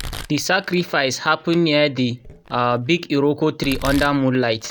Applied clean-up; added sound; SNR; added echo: none; Domestic sounds, home sounds; 16 dB; none.